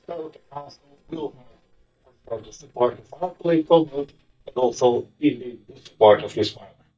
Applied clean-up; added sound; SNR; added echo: neural mask model DeepFilterNet 3.